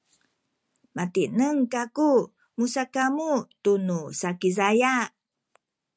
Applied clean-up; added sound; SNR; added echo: none; none; none; none.